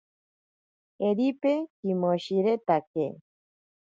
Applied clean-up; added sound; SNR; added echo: none; none; none; none.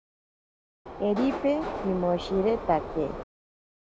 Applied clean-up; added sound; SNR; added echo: none; Subway, metro, underground; 6 dB; none.